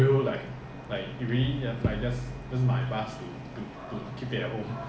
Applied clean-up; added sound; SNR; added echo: none; none; none; none.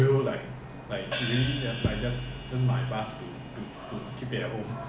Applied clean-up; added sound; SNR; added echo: none; Hi-hat; 7 dB; none.